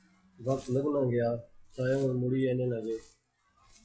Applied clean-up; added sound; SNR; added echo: classical method log-MMSE.